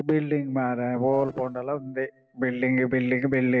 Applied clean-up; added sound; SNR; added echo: neural separator model SepFormer DNS4.